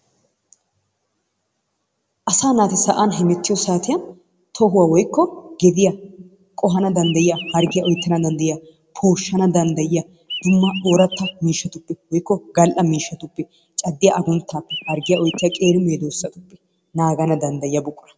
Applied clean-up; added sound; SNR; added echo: none; Chirp, tweet; 10 dB; none.